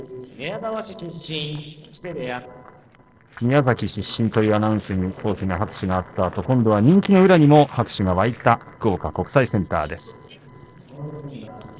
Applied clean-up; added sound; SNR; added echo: neural separator model SepFormer DNS4.